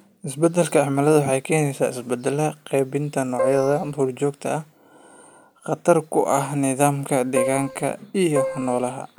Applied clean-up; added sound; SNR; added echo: none; Keyboard (musical); 4 dB; none.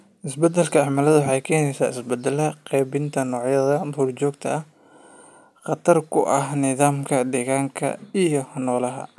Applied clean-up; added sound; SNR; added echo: none; none; none; none.